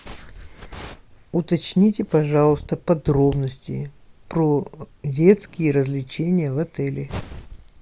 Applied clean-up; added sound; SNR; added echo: none; none; none; none.